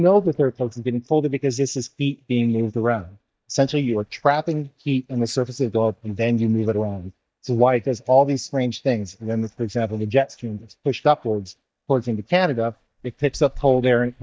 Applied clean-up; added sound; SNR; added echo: neural mask model DeepFilterNet 3.